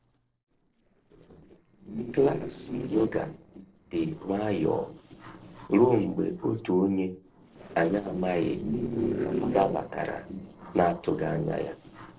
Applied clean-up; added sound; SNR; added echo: neural separator model SepFormer DNS4.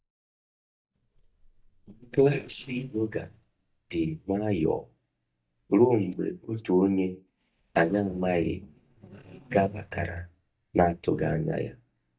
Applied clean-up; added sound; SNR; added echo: neural mask model DeepFilterNet 3.